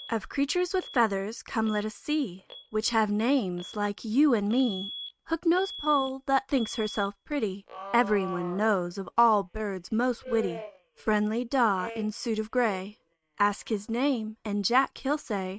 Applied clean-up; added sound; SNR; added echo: neural mask model RNNoise.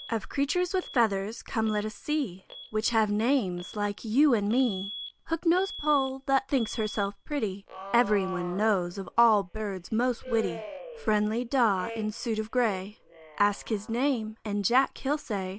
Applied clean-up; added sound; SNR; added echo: none; Alarm; 16 dB; none.